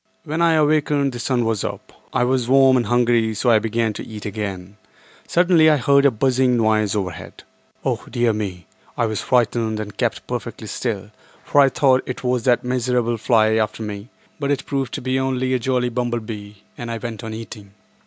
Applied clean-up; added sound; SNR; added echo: none; none; none; none.